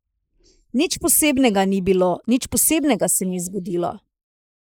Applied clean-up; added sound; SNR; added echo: neural mask model Resemble Enhance denoiser.